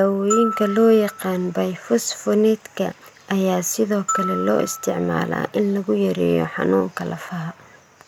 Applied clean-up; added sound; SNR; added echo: none; Glockenspiel; 11 dB; none.